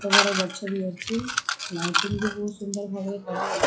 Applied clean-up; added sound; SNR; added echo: classical method WPE with log-MMSE.